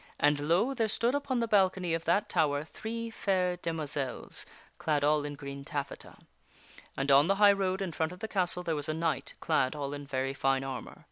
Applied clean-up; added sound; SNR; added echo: none; none; none; none.